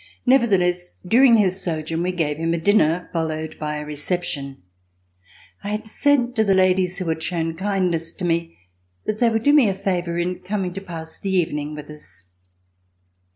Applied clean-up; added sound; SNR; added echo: none; none; none; none.